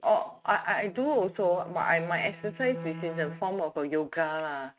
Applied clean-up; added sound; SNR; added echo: neural mask model RNNoise.